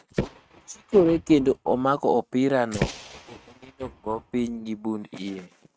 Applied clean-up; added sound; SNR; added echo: neural mask model RNNoise.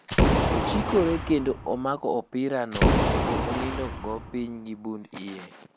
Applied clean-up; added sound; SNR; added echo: none; Boom; -3 dB; none.